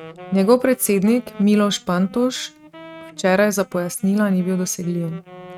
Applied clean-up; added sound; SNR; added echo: neural mask model RNNoise.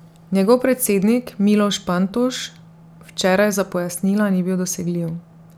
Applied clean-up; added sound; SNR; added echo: none; none; none; none.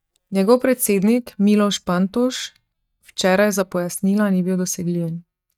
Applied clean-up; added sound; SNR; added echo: neural mask model DeepFilterNet 3.